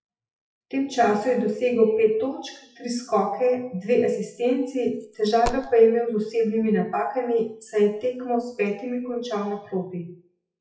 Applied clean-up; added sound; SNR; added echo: classical method WPE with log-MMSE.